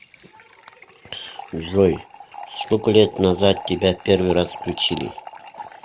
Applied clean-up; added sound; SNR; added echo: none; Fill (with liquid) / Trickle, dribble; 16 dB; none.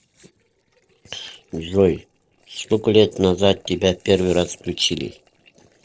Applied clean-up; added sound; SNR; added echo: neural separator model SepFormer DNS4.